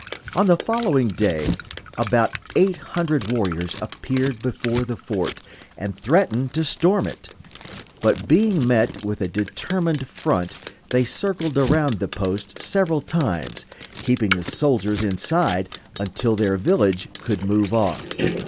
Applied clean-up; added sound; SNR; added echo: none; Scissors + Drip; 11 dB; none.